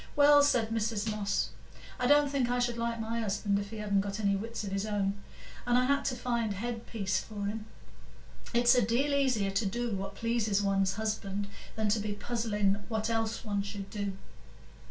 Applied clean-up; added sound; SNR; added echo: none; none; none; reverberation time 0.2 s.